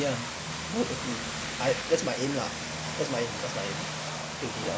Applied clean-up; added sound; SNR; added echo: none; Vehicle; 2 dB; none.